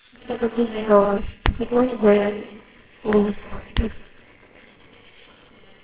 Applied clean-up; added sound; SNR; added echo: neural separator model SepFormer WHAMR!.